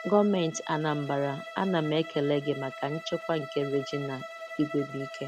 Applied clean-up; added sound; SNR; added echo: none; Bowed string instrument; 12 dB; none.